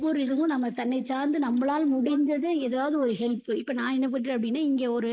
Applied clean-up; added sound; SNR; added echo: neural mask model Resemble Enhance denoiser.